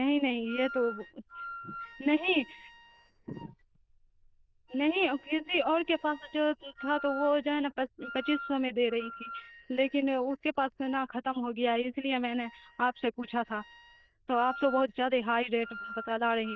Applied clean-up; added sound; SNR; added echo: neural diffusion model UNIVERSE++.